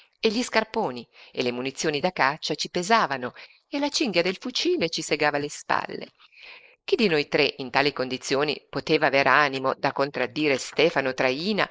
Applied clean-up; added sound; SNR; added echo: neural mask model Resemble Enhance denoiser.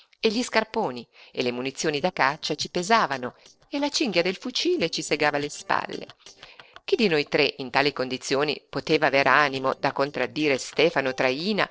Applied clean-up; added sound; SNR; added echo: neural separator model SepFormer DNS4.